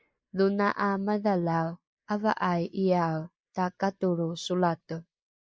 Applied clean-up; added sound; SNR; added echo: neural mask model Resemble Enhance denoiser.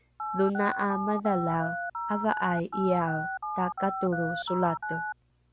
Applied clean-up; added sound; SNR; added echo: none; Telephone; 4 dB; none.